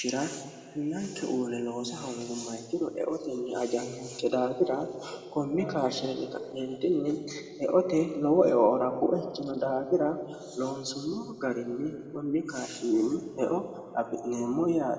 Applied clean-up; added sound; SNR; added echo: none; none; none; reverberation time 1.8 s.